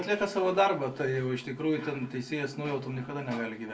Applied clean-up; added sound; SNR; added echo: none; none; none; reverberation time 0.2 s.